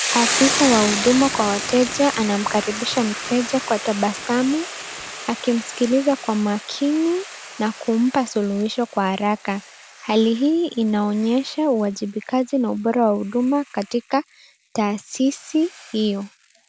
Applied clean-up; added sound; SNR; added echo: none; Boiling / Hiss; 9 dB; none.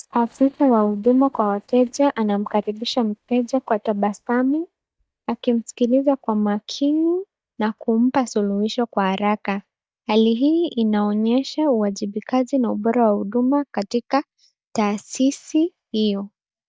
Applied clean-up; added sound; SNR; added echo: neural mask model DeepFilterNet 3.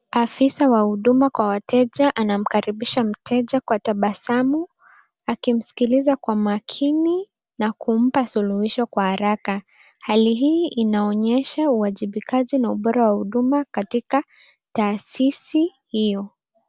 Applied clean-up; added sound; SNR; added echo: none; none; none; none.